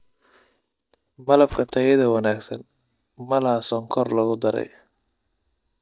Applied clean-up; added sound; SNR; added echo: neural mask model DeepFilterNet 3.